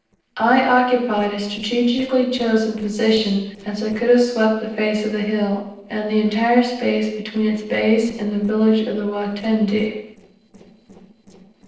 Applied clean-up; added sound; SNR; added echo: neural separator model SepFormer DNS4.